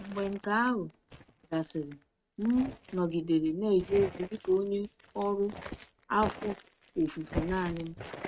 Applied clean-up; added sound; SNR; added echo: neural mask model RNNoise.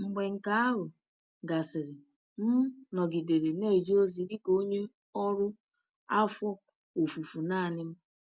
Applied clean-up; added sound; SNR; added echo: none; none; none; none.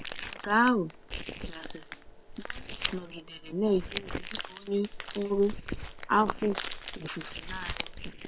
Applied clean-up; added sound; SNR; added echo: neural separator model SepFormer WHAM!.